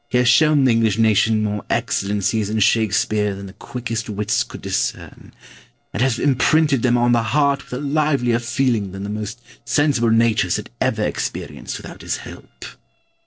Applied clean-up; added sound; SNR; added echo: neural separator model SepFormer DNS4.